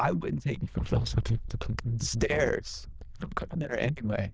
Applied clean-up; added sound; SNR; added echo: neural diffusion model UNIVERSE++.